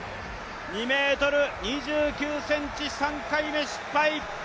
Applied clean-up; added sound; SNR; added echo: none; none; none; none.